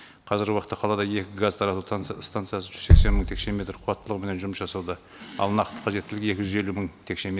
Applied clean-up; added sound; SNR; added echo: none; Bass drum; -4 dB; none.